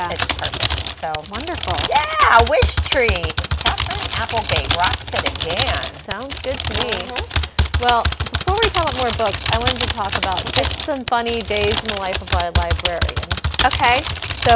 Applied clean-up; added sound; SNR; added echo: none; Typing; 1 dB; none.